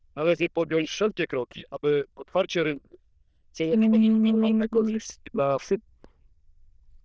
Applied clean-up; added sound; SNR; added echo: neural diffusion model UNIVERSE++.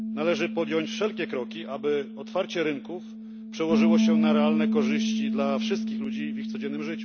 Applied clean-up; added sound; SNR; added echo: none; Bass guitar; -2 dB; none.